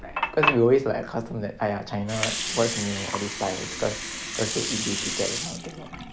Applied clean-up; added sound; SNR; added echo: none; Water; 3 dB; none.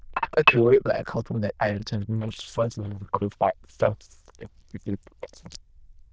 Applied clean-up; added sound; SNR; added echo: neural diffusion model UNIVERSE++.